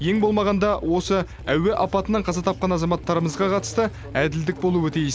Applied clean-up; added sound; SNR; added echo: none; Engine starting / Motorcycle; 15 dB; none.